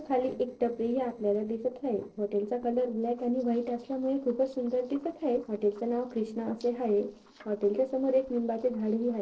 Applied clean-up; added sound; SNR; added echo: neural separator model SepFormer DNS4.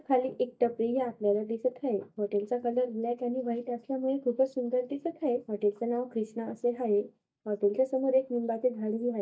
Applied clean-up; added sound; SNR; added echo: neural mask model DeepFilterNet 3.